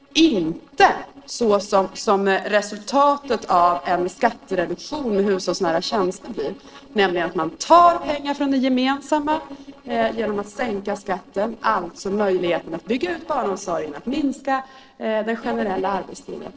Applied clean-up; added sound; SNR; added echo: neural separator model SepFormer DNS4.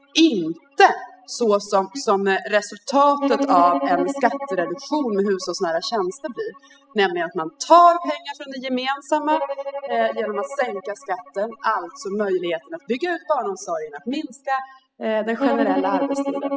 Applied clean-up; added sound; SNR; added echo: classical method spectral subtraction.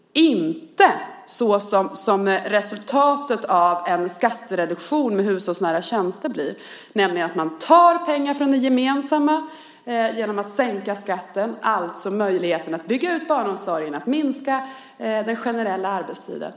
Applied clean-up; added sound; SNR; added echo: none; none; none; none.